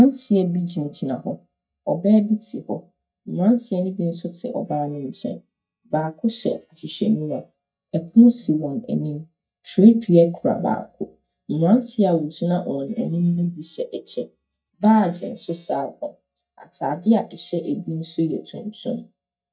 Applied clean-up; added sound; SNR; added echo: neural mask model DeepFilterNet 3.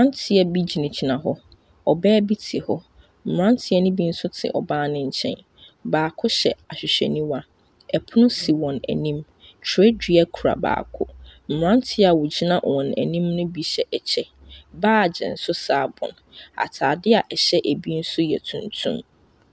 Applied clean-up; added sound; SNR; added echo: none; none; none; none.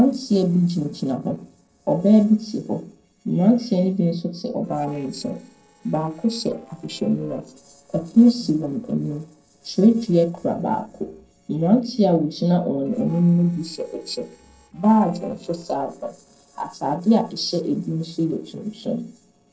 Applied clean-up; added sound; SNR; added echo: neural separator model SepFormer DNS4.